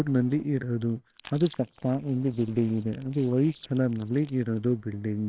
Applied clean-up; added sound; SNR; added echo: neural separator model SepFormer WHAMR!.